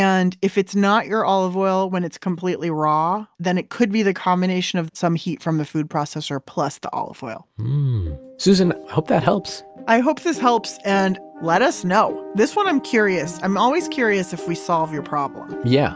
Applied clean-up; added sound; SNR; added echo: none; none; none; none.